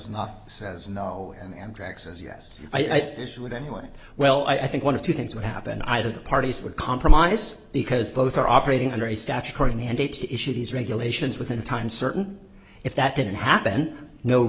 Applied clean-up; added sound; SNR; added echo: none; none; none; none.